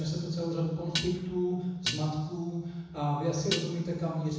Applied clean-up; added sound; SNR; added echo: none; Dishes, pots, and pans; 6 dB; reverberation time 1.1 s.